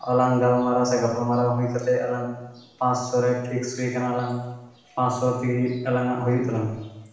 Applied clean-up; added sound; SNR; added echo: none; none; none; reverberation time 0.9 s.